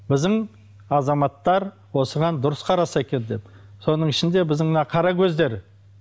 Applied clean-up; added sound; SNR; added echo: none; none; none; none.